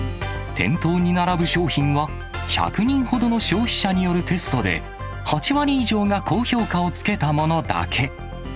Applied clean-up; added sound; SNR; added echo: none; none; none; none.